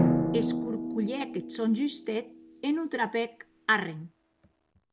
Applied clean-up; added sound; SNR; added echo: none; Drum; 1 dB; none.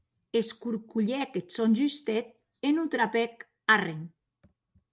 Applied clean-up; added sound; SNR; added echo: none; none; none; none.